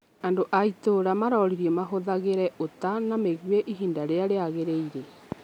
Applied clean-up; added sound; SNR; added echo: none; none; none; none.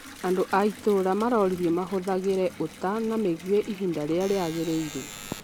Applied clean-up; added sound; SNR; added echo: none; Bathtub (filling or washing) / Water tap, faucet + Alarm; 16 dB; none.